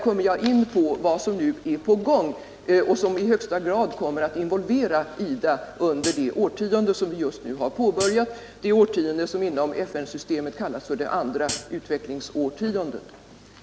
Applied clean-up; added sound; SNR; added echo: none; Hi-hat; 9 dB; none.